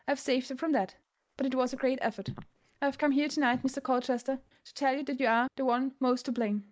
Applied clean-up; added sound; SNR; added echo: neural mask model Resemble Enhance denoiser.